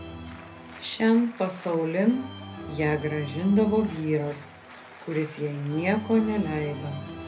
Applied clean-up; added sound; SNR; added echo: none; Organ; 14 dB; reverberation time 0.3 s.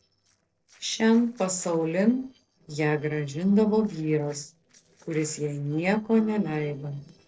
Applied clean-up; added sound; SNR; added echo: neural separator model SepFormer DNS4.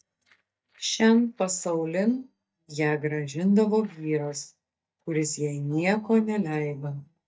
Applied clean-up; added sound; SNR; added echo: neural mask model DeepFilterNet 3.